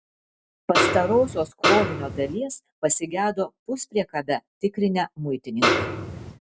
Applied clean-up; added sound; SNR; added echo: none; Snare drum; -2 dB; none.